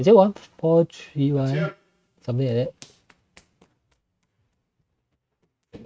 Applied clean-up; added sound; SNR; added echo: neural mask model RNNoise.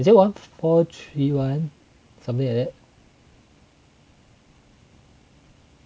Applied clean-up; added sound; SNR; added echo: none; none; none; none.